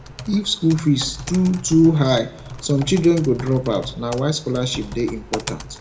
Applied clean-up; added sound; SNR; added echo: none; Typing; 14 dB; reverberation time 0.4 s.